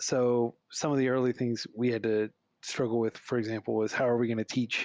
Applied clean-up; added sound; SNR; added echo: none; none; none; none.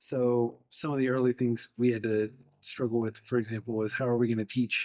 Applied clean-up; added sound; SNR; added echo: neural mask model DeepFilterNet 3.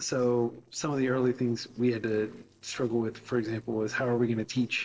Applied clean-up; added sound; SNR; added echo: neural separator model SepFormer DNS4.